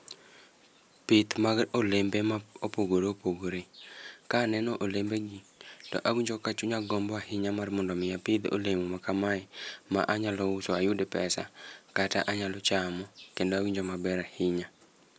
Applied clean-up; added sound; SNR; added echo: none; none; none; none.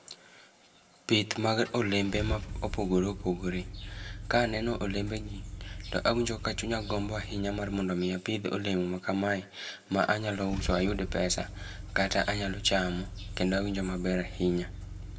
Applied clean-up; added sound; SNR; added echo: none; Engine starting / Car; 10 dB; reverberation time 0.6 s.